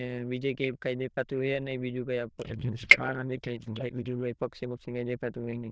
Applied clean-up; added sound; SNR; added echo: neural diffusion model UNIVERSE++.